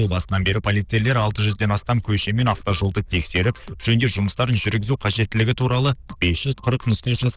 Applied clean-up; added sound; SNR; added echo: neural diffusion model UNIVERSE++.